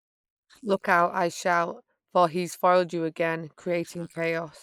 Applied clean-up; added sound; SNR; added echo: neural mask model Resemble Enhance denoiser.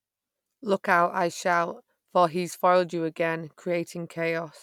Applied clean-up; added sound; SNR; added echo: none; none; none; none.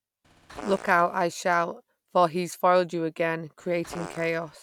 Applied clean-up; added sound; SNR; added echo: none; Fart; 16 dB; none.